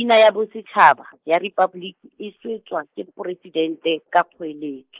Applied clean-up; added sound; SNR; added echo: neural mask model Resemble Enhance denoiser.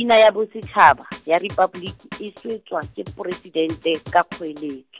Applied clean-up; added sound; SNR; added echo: none; Drum; 18 dB; none.